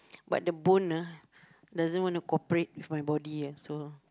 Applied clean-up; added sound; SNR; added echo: none; none; none; none.